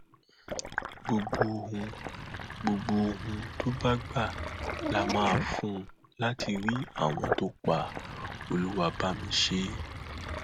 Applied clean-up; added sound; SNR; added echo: none; Sink (filling or washing); 5 dB; none.